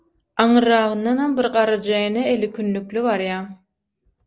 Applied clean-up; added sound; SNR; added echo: none; none; none; none.